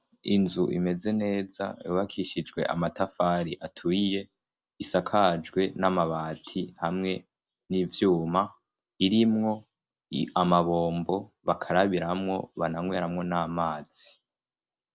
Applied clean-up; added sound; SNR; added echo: none; none; none; none.